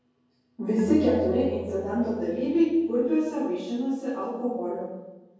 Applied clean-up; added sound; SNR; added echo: none; Marimba, xylophone; 18 dB; reverberation time 1.3 s.